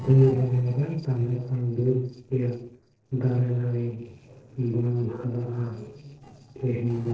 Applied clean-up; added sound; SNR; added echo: neural separator model SepFormer DNS4.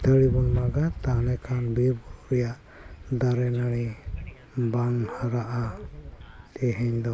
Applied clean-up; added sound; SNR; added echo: none; none; none; none.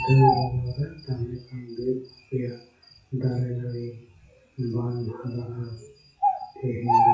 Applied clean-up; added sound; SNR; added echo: classical method WPE with log-MMSE.